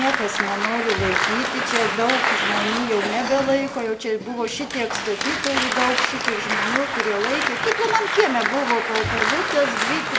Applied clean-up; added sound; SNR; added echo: none; Applause; 0 dB; reverberation time 0.5 s.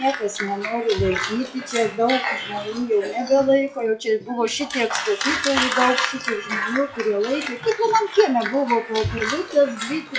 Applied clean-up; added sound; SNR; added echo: classical method WPE with log-MMSE.